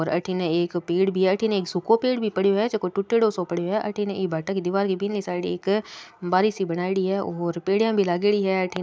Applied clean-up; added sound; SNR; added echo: none; none; none; none.